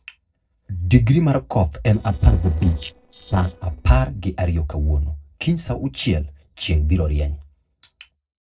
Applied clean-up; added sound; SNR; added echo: neural separator model SepFormer DNS4.